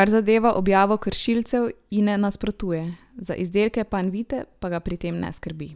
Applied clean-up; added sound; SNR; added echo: none; none; none; none.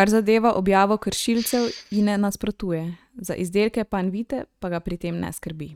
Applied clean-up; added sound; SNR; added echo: neural mask model RNNoise.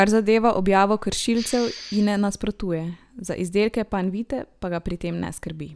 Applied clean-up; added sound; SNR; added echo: none; Respiratory sounds; 15 dB; none.